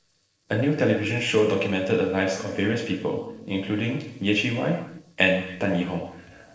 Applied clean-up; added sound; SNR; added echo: neural separator model SepFormer DNS4.